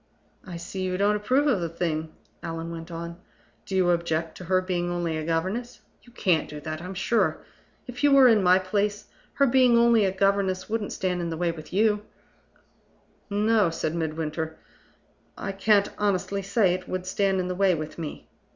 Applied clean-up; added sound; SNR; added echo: none; none; none; none.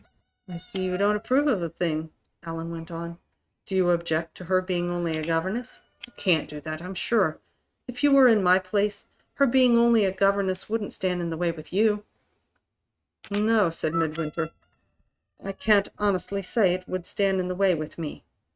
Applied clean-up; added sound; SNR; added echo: neural mask model RNNoise.